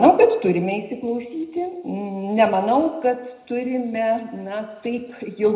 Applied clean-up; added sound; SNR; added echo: none; none; none; reverberation time 0.8 s.